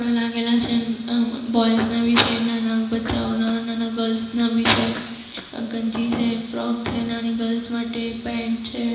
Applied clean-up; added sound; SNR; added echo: none; Cough; 19 dB; reverberation time 1.0 s.